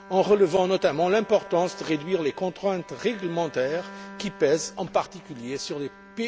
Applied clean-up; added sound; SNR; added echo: none; Bowed string instrument; 19 dB; none.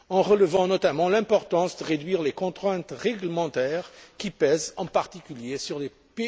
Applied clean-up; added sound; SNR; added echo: none; none; none; none.